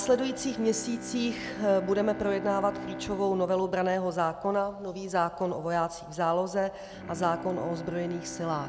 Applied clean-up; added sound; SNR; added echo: none; Bowed string instrument; 13 dB; none.